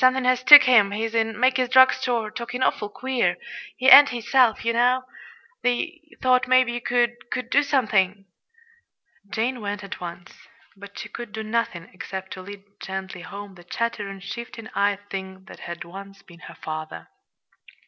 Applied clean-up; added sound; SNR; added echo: none; none; none; none.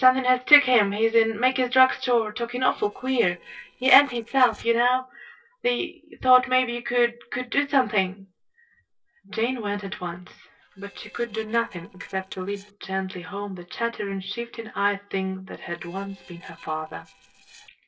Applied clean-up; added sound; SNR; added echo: neural separator model SepFormer DNS4.